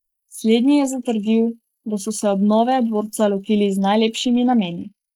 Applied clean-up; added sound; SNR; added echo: neural mask model Resemble Enhance denoiser.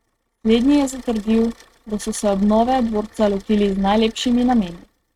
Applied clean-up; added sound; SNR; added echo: neural mask model RNNoise.